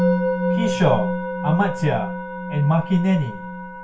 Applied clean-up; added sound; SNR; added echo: none; Musical instrument; 2 dB; reverberation time 0.2 s.